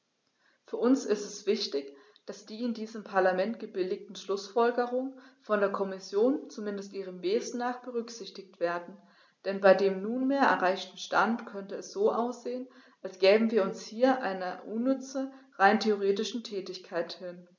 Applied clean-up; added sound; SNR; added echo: none; none; none; none.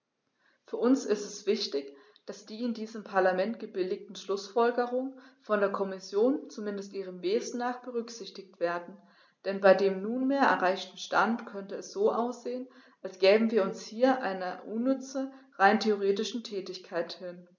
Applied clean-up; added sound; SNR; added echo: neural mask model Resemble Enhance denoiser.